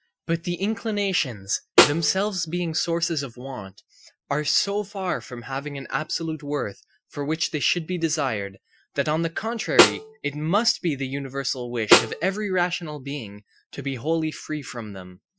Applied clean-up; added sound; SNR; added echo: classical method Wiener filter.